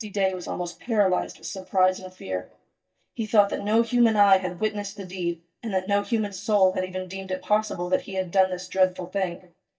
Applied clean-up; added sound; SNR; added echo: neural mask model DeepFilterNet 3.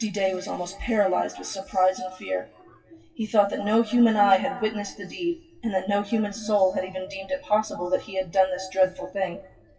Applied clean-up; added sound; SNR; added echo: classical method WPE with log-MMSE.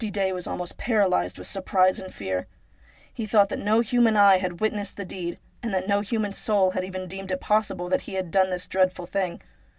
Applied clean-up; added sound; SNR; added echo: none; none; none; none.